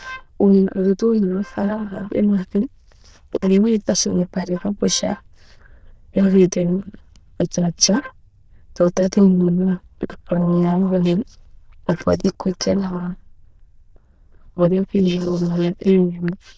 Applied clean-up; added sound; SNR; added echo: neural diffusion model UNIVERSE++.